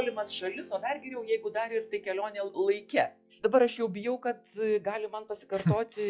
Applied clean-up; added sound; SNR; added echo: classical method log-MMSE.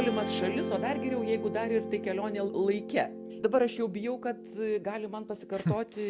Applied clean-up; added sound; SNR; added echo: none; Guitar; 6 dB; none.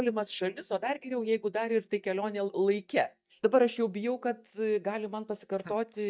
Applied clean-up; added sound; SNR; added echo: neural mask model DeepFilterNet 3.